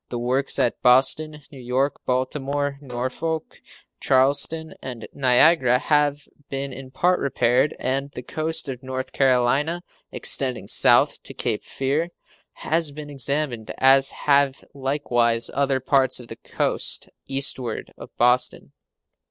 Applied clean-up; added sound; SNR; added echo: neural separator model SepFormer DNS4.